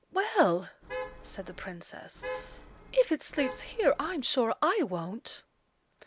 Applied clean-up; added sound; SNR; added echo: none; Traffic noise, roadway noise / Vehicle horn, car horn, honking; 11 dB; none.